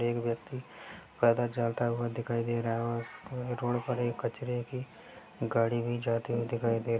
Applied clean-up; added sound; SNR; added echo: none; none; none; none.